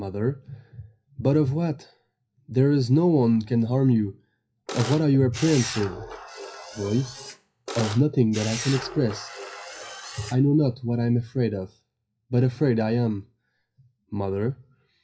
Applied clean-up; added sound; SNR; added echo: classical method WPE with log-MMSE.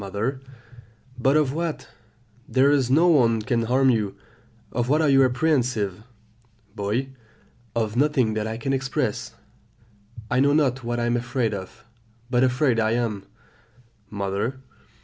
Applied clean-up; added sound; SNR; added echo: none; none; none; none.